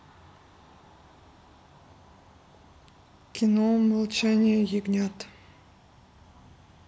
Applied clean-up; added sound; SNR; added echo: none; none; none; none.